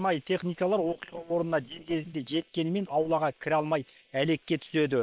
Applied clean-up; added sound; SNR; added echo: neural separator model SepFormer WHAM!.